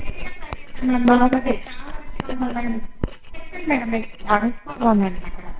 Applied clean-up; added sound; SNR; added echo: neural separator model SepFormer WHAMR!.